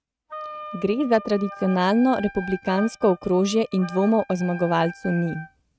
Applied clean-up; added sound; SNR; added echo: neural mask model RNNoise.